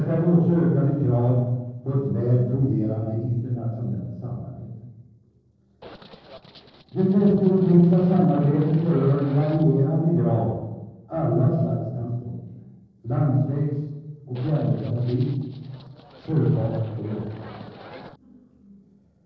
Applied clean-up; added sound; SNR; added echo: neural separator model SepFormer DNS4.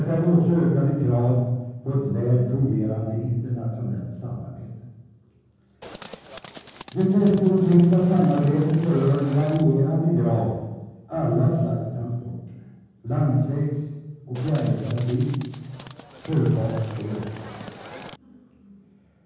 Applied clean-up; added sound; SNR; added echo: none; Livestock, farm animals, working animals; 18 dB; reverberation time 1.3 s.